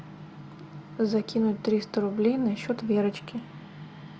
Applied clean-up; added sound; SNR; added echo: none; none; none; none.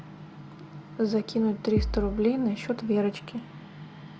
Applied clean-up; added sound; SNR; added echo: none; Bass drum; 0 dB; none.